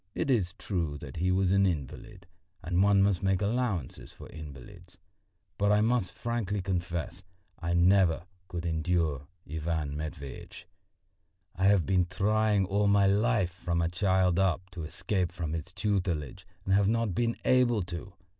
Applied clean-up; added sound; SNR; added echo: none; none; none; none.